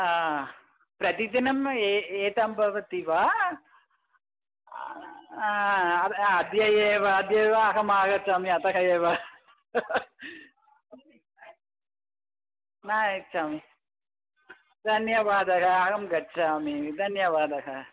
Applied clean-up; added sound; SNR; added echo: none; none; none; none.